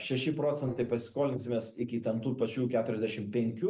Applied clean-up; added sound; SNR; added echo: neural separator model SepFormer DNS4.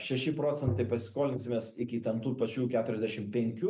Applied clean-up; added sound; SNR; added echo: none; Tap; 5 dB; none.